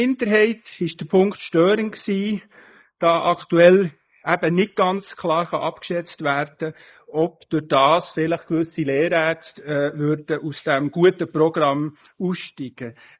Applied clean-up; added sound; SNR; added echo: neural mask model Resemble Enhance denoiser.